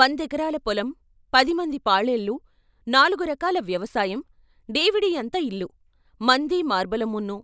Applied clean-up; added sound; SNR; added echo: none; none; none; none.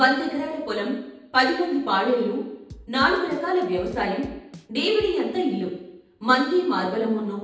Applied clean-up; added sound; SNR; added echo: none; Drum / Drum kit; 20 dB; reverberation time 0.8 s.